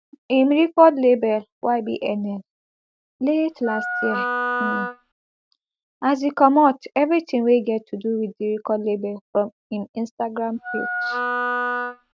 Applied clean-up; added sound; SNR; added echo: none; Wind instrument, woodwind instrument; 3 dB; none.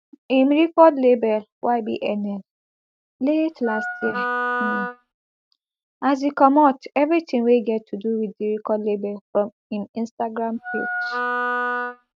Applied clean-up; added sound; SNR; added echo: neural mask model RNNoise.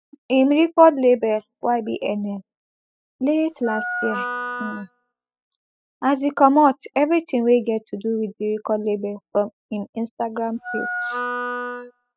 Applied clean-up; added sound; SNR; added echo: classical method spectral subtraction.